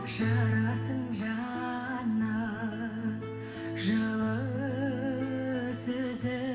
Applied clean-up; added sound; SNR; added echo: none; none; none; reverberation time 1.1 s.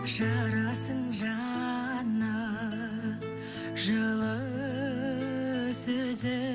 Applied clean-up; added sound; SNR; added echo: none; none; none; none.